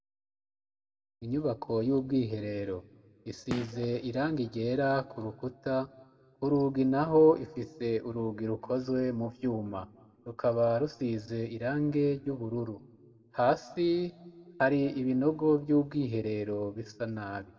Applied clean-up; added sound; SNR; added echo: none; Gunshot, gunfire; 15 dB; reverberation time 1.3 s.